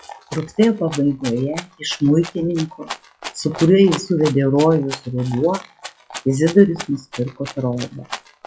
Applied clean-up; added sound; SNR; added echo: classical method log-MMSE.